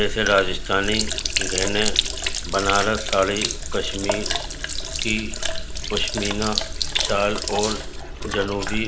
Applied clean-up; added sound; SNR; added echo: none; Sink (filling or washing); 0 dB; none.